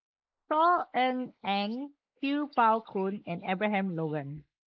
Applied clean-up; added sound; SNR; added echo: neural mask model Resemble Enhance denoiser.